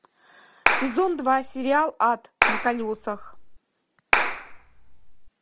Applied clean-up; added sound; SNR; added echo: none; Clapping; -1 dB; none.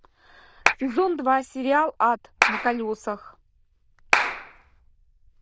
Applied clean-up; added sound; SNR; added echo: neural diffusion model UNIVERSE++.